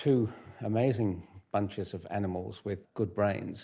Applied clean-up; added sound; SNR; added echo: none; none; none; none.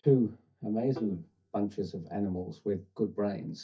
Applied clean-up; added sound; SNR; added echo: neural mask model DeepFilterNet 3.